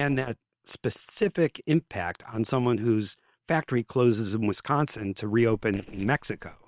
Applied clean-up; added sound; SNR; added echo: neural separator model SepFormer WHAM!.